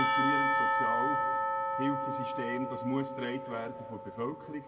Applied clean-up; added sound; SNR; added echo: none; Church bell / Percussion; -5 dB; reverberation time 1.2 s.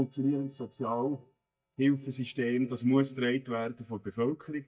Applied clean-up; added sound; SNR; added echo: neural mask model DeepFilterNet 3.